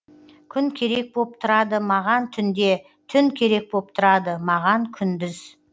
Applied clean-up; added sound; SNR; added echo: none; none; none; none.